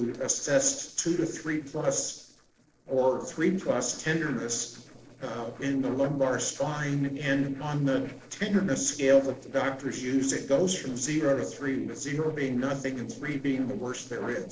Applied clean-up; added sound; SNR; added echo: neural separator model SepFormer DNS4.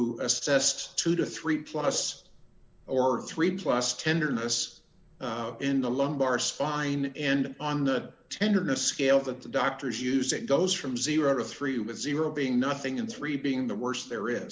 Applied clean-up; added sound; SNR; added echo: none; none; none; none.